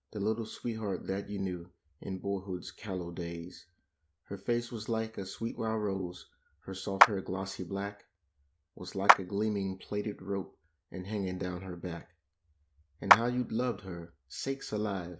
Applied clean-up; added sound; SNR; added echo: none; Clapping; -5 dB; none.